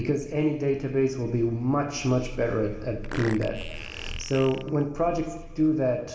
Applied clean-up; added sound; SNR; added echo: none; Fart; 15 dB; reverberation time 2.1 s.